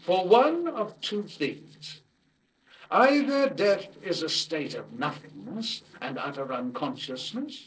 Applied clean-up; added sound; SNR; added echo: neural separator model SepFormer DNS4.